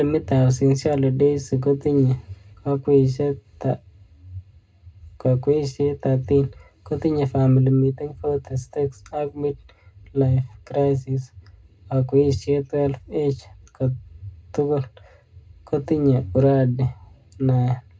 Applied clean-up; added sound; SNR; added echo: none; none; none; reverberation time 0.2 s.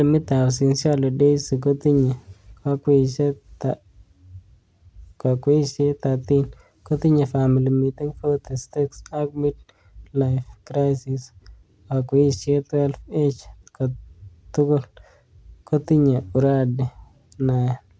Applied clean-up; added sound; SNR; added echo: none; none; none; none.